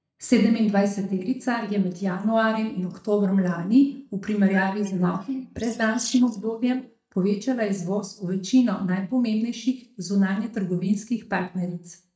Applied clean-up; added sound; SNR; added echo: neural mask model DeepFilterNet 3.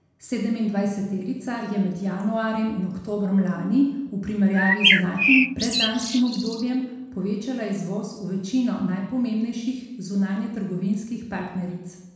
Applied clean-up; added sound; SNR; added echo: none; Bird; -2 dB; reverberation time 1.0 s.